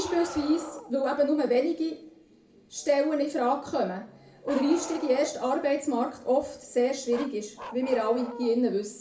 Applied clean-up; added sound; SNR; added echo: none; Bark; 16 dB; reverberation time 0.4 s.